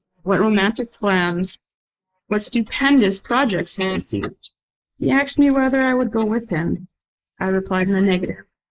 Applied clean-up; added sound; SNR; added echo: neural mask model Resemble Enhance denoiser.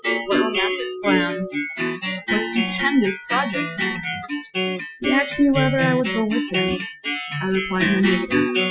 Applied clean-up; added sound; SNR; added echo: classical method Wiener filter.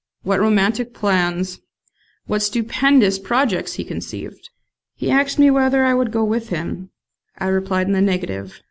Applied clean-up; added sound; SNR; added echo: none; none; none; none.